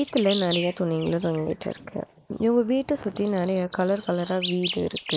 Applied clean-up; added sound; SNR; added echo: neural mask model Resemble Enhance denoiser.